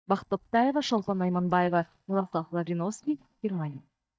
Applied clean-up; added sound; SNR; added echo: neural mask model DeepFilterNet 3.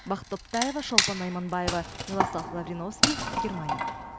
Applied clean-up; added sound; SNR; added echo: none; Wood; -2 dB; none.